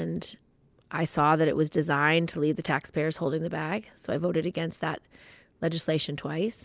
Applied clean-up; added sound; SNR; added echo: none; none; none; none.